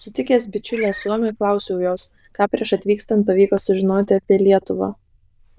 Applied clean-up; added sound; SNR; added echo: neural diffusion model UNIVERSE++.